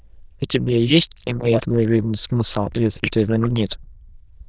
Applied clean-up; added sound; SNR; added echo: neural diffusion model UNIVERSE++.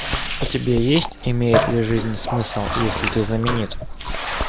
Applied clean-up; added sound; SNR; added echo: none; Bathtub (filling or washing) + Chewing, mastication; 2 dB; none.